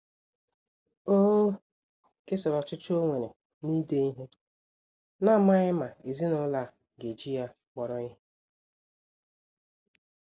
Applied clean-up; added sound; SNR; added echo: none; none; none; none.